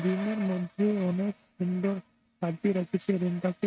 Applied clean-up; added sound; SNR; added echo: neural mask model RNNoise.